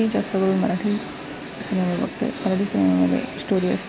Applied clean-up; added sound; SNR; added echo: none; none; none; none.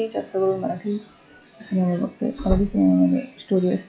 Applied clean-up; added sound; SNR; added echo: classical method log-MMSE.